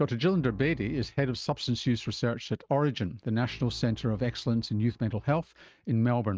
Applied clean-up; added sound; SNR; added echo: neural mask model RNNoise.